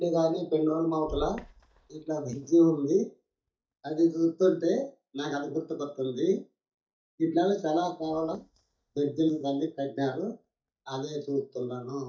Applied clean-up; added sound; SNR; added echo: neural mask model DeepFilterNet 3.